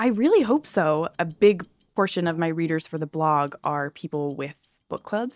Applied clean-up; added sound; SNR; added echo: neural mask model DeepFilterNet 3.